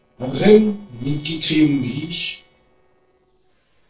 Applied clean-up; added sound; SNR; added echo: neural separator model SepFormer DNS4.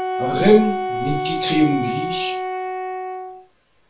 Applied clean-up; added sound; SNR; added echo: none; Wind instrument, woodwind instrument; 3 dB; reverberation time 0.3 s.